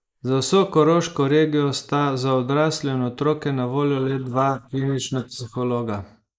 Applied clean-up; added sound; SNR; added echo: neural mask model Resemble Enhance denoiser.